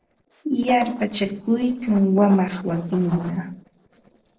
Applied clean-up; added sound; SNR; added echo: neural separator model SepFormer DNS4.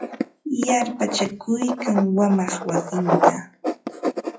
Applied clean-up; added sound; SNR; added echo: classical method WPE with log-MMSE.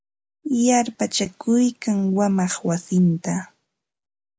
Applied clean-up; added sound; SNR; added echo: none; none; none; none.